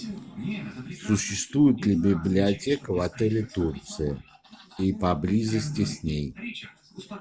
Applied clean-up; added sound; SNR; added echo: none; none; none; none.